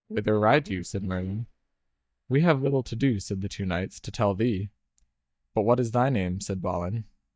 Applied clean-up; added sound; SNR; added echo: neural mask model DeepFilterNet 3.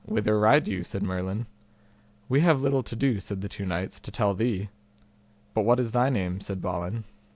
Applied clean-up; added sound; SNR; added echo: none; none; none; none.